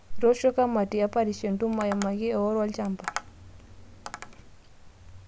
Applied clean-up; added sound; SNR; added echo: none; Tap; 14 dB; none.